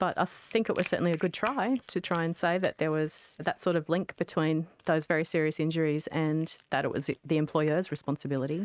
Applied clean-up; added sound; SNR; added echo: neural mask model RNNoise.